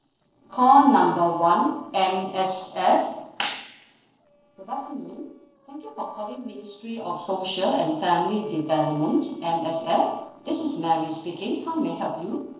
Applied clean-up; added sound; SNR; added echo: neural separator model SepFormer DNS4.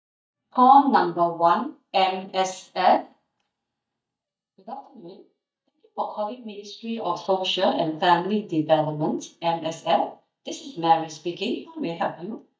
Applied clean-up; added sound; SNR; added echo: neural mask model DeepFilterNet 3.